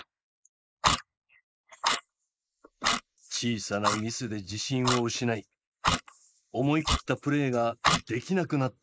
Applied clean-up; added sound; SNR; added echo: neural mask model Resemble Enhance denoiser.